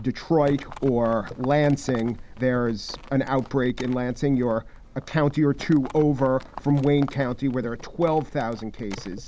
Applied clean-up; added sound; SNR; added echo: none; Livestock, farm animals, working animals; 16 dB; none.